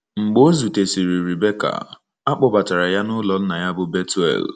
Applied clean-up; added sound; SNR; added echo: none; none; none; none.